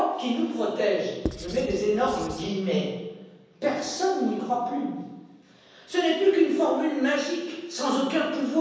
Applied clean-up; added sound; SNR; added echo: none; Writing; 10 dB; reverberation time 1.1 s.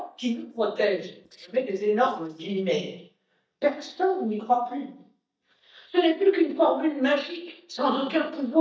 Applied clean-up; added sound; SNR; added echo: neural mask model DeepFilterNet 3.